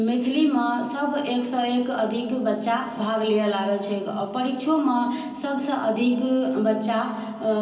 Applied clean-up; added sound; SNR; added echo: none; none; none; reverberation time 0.4 s.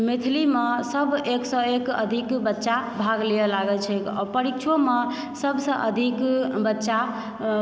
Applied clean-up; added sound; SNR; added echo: none; none; none; none.